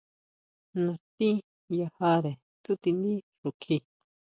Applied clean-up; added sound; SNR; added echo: none; none; none; none.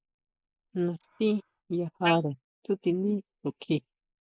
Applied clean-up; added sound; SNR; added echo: neural mask model Resemble Enhance denoiser.